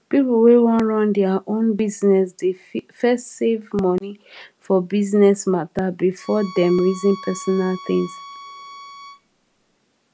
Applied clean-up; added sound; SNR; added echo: none; Bowed string instrument; 18 dB; none.